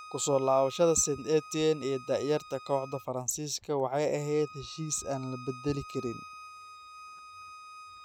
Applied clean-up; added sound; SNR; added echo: none; Bowed string instrument; 17 dB; none.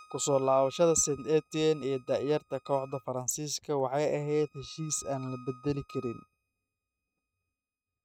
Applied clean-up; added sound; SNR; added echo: neural mask model RNNoise.